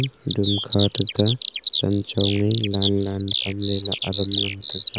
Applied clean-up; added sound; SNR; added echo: none; Bird vocalization, bird call, bird song; -3 dB; none.